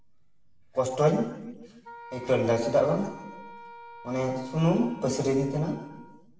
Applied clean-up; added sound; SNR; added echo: none; Wind instrument, woodwind instrument; 19 dB; reverberation time 1.0 s.